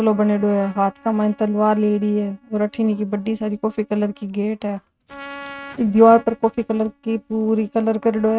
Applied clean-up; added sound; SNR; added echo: neural mask model RNNoise.